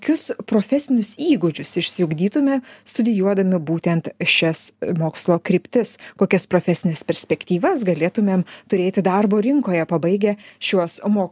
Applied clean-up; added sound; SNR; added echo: none; none; none; none.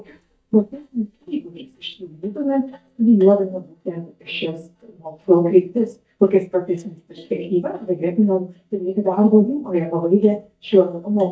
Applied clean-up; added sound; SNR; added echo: neural mask model DeepFilterNet 3.